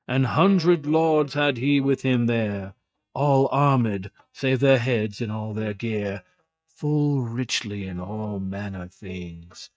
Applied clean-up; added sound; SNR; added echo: neural mask model DeepFilterNet 3.